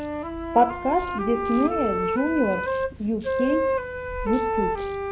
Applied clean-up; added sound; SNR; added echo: none; Wind instrument, woodwind instrument + Tools; 1 dB; none.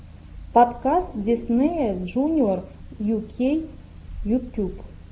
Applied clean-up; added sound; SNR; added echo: none; none; none; none.